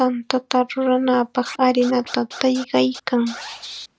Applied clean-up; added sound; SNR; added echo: none; Scratching (performance technique); 17 dB; none.